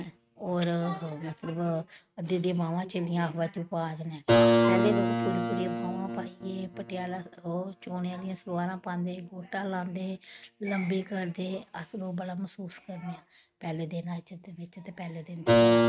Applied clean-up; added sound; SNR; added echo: neural mask model RNNoise.